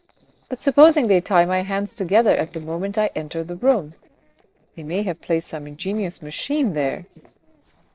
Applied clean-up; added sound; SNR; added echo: neural separator model SepFormer DNS4.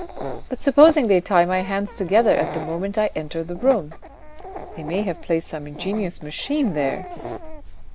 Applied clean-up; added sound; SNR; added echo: none; Dog; 11 dB; none.